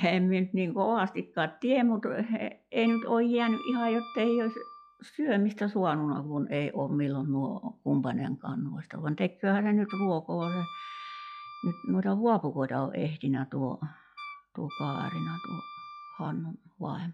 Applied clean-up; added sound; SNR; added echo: classical method log-MMSE.